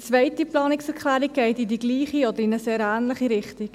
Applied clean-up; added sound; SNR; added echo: none; none; none; none.